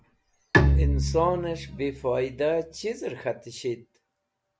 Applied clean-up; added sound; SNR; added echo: none; Bowed string instrument; -3 dB; none.